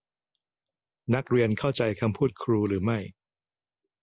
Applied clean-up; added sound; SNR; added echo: none; none; none; none.